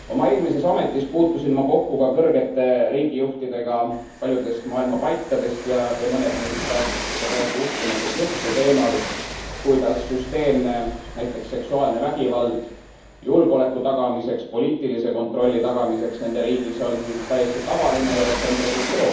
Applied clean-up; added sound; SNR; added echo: none; Train; 11 dB; reverberation time 0.7 s.